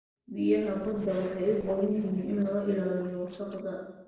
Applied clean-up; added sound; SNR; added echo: neural separator model SepFormer DNS4.